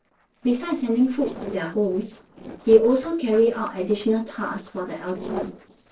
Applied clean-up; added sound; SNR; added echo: neural separator model SepFormer DNS4.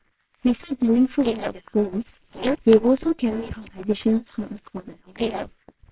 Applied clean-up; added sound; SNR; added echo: neural separator model SepFormer WHAMR!.